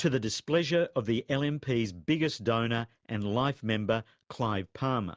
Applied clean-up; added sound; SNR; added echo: none; none; none; none.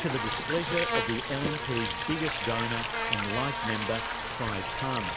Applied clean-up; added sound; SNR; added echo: none; Buzz + Sink (filling or washing) / Water; -2 dB; none.